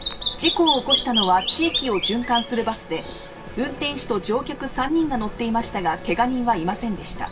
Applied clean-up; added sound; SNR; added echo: none; Bird vocalization, bird call, bird song; 4 dB; reverberation time 0.2 s.